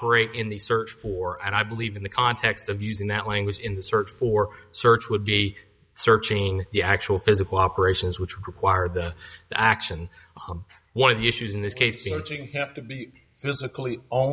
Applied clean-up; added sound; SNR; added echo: none; none; none; none.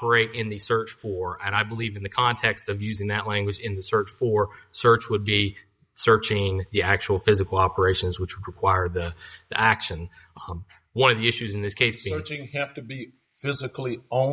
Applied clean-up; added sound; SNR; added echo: neural mask model Resemble Enhance denoiser.